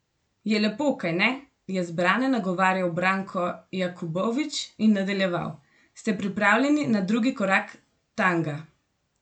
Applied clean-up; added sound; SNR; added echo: none; none; none; none.